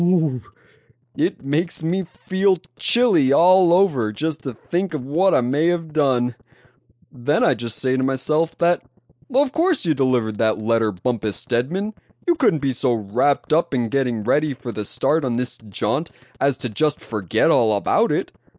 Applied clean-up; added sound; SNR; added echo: neural mask model Resemble Enhance denoiser.